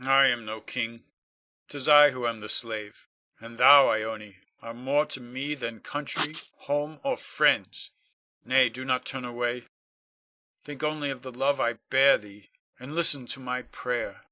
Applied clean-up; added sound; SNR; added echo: neural mask model Resemble Enhance denoiser.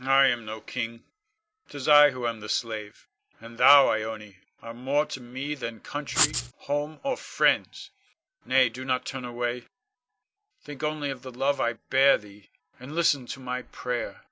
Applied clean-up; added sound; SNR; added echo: none; Writing; 0 dB; none.